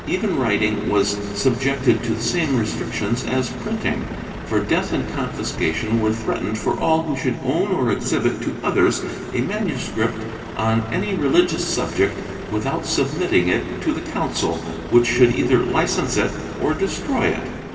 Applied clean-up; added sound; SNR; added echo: none; Truck; 12 dB; reverberation time 2.6 s.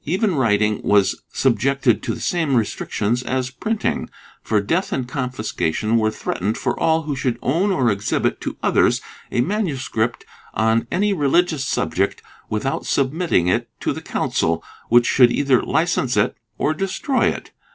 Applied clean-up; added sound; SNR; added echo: none; none; none; none.